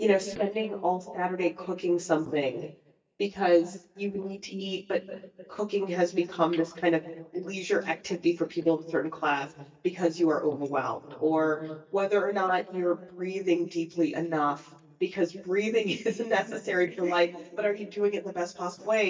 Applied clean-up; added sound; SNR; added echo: neural mask model DeepFilterNet 3.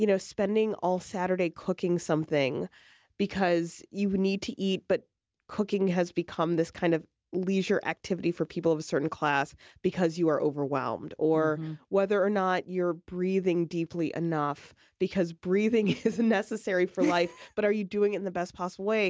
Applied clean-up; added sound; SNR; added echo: none; none; none; none.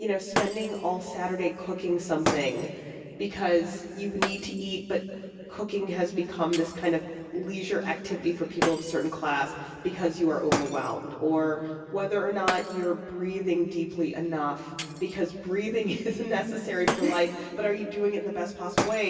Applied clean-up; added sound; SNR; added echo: none; Shatter; 8 dB; reverberation time 2.5 s.